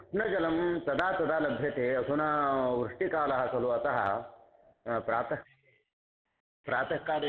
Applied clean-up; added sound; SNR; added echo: none; none; none; none.